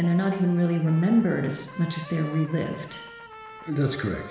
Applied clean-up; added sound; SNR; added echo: none; Trumpet; 18 dB; reverberation time 1.1 s.